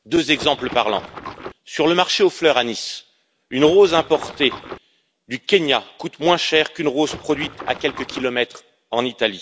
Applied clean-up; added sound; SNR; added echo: none; Water / Splash, splatter; 13 dB; none.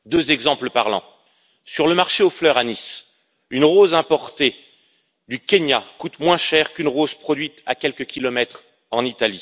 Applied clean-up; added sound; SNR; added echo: none; none; none; none.